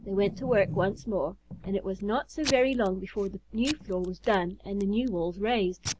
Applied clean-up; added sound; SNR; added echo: none; Packing tape, duct tape / Tearing; 12 dB; none.